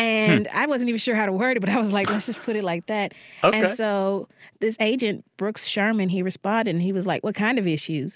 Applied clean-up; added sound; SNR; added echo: none; none; none; none.